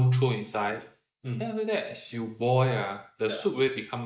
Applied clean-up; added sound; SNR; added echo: neural mask model Resemble Enhance denoiser.